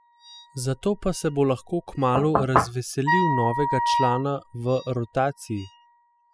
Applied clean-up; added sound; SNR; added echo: classical method spectral subtraction.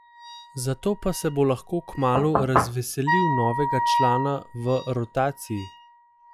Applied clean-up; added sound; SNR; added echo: classical method log-MMSE.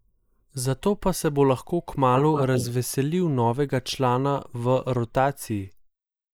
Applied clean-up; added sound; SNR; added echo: neural mask model Resemble Enhance denoiser.